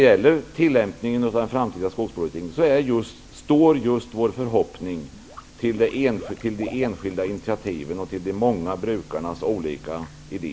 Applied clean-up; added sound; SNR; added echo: none; Liquid; 19 dB; none.